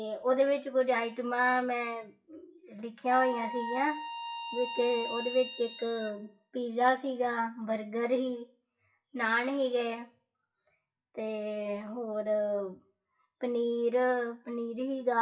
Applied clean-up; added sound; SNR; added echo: classical method WPE with log-MMSE.